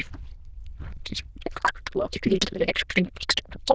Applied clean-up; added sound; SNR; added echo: neural diffusion model UNIVERSE++.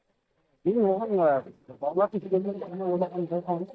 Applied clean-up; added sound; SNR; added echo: neural mask model DeepFilterNet 3.